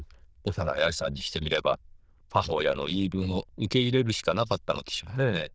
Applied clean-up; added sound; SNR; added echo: neural diffusion model UNIVERSE++.